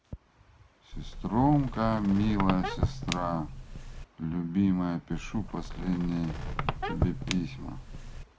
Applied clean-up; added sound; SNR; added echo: none; Squeak; 4 dB; none.